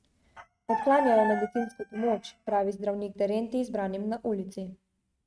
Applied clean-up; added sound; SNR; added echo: neural mask model RNNoise.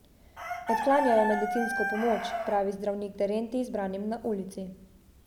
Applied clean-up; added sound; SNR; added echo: none; Chicken, rooster; 5 dB; none.